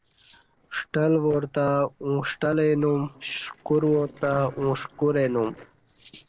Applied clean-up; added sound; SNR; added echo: neural separator model SepFormer DNS4.